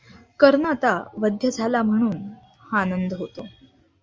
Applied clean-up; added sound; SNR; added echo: none; none; none; none.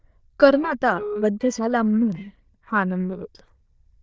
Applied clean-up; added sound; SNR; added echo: neural diffusion model UNIVERSE++.